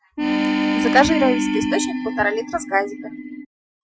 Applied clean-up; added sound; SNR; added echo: classical method Wiener filter.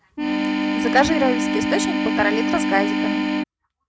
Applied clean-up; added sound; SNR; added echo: none; Organ; -3 dB; none.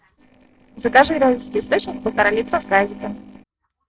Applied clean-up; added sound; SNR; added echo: neural separator model SepFormer DNS4.